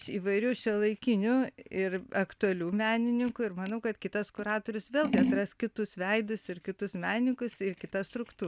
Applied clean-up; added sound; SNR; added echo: none; Scissors; 9 dB; none.